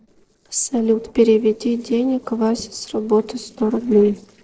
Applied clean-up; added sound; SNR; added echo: neural separator model SepFormer DNS4.